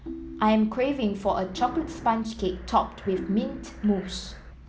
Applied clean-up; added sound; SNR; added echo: none; Breathing + Ringtone; 15 dB; none.